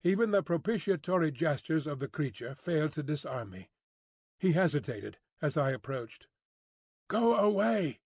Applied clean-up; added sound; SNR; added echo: none; none; none; none.